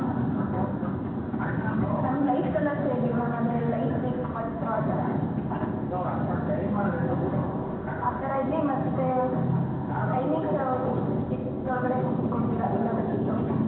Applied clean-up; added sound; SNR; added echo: none; none; none; reverberation time 0.9 s.